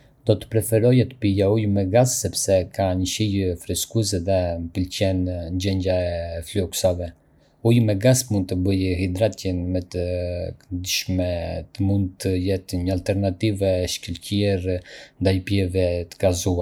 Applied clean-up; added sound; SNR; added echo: none; none; none; none.